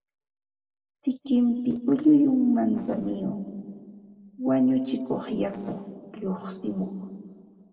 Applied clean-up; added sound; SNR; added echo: neural separator model SepFormer DNS4.